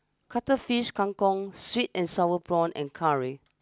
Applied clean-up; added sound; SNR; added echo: none; none; none; none.